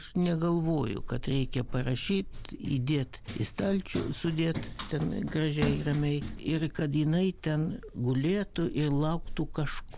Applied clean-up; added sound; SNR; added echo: none; Tambourine + Run; 9 dB; none.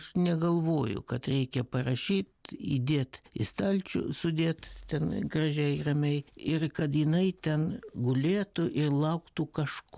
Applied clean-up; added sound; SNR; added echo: none; none; none; none.